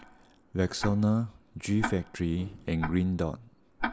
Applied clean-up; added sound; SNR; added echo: none; Tick-tock; 10 dB; none.